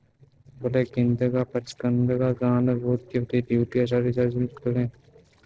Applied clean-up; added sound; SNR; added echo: neural separator model SepFormer DNS4.